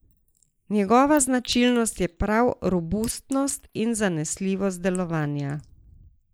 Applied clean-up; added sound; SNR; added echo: neural mask model Resemble Enhance denoiser.